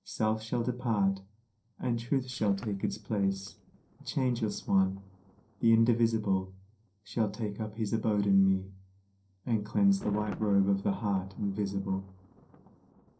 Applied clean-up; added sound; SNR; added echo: neural separator model SepFormer DNS4.